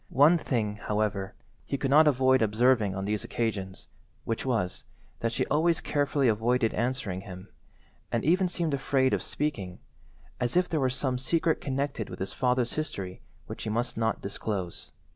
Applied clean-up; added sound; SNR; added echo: none; none; none; none.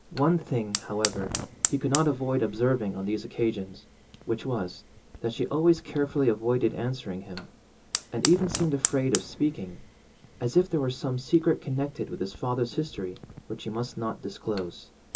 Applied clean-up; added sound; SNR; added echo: none; Fire; 10 dB; reverberation time 0.2 s.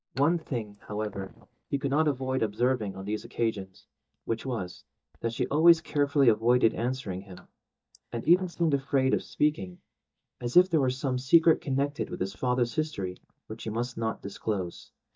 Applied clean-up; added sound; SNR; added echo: neural mask model DeepFilterNet 3.